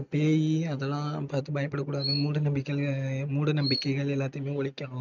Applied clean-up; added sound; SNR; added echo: neural mask model RNNoise.